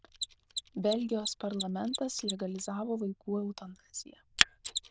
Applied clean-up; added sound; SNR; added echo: neural diffusion model UNIVERSE++.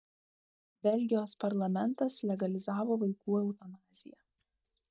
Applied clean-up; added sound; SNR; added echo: neural mask model DeepFilterNet 3.